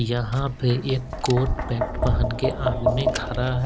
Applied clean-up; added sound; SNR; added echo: none; Tap; 2 dB; none.